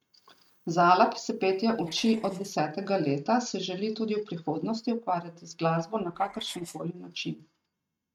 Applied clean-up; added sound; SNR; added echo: neural mask model RNNoise.